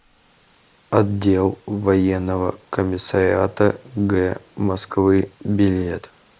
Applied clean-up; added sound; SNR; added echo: neural mask model Resemble Enhance denoiser.